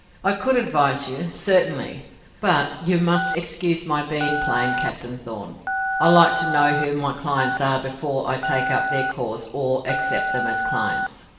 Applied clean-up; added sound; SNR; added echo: none; Telephone; 3 dB; reverberation time 1.0 s.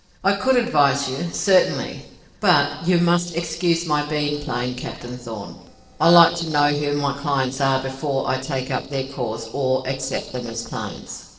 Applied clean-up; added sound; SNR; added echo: neural separator model SepFormer DNS4.